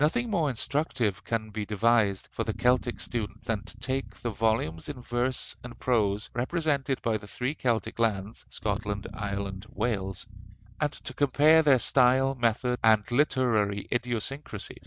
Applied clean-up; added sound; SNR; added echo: neural mask model RNNoise.